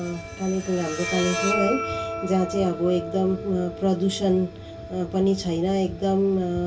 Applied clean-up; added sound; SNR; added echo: none; Bowed string instrument; 8 dB; reverberation time 0.1 s.